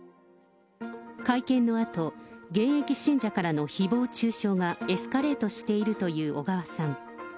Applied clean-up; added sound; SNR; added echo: none; none; none; none.